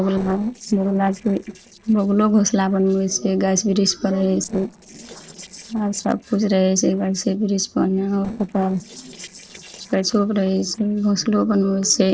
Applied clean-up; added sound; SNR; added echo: neural separator model SepFormer DNS4.